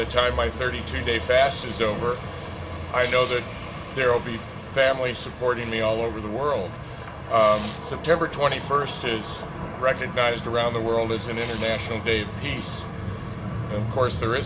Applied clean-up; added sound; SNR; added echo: none; Tearing; 17 dB; reverberation time 0.5 s.